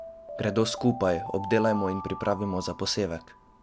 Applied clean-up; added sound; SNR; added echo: none; Alarm; 10 dB; none.